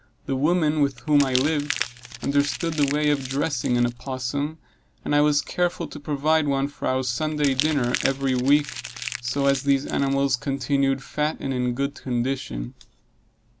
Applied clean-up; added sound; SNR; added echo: none; Crumpling, crinkling; 10 dB; none.